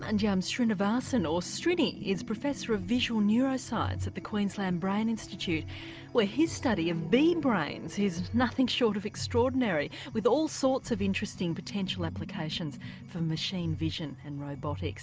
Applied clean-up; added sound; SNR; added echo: none; none; none; none.